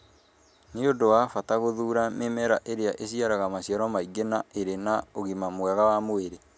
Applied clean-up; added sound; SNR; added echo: none; none; none; none.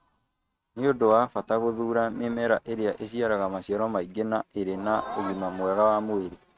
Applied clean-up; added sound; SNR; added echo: neural mask model RNNoise.